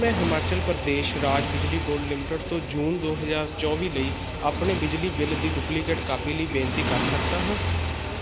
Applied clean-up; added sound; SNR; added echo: none; Motorcycle; 1 dB; none.